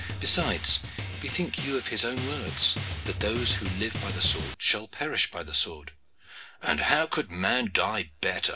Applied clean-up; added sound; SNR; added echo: none; Drum; 11 dB; reverberation time 0.3 s.